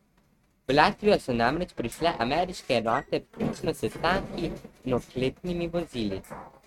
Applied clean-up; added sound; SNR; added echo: neural mask model RNNoise.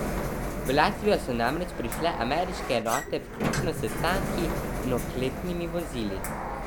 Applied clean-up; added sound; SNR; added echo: none; Sliding door; 2 dB; none.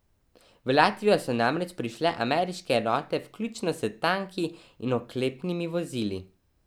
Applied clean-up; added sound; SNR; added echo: none; none; none; none.